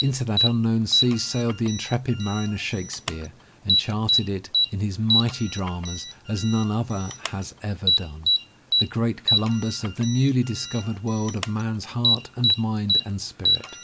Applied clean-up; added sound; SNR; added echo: none; Alarm; 1 dB; none.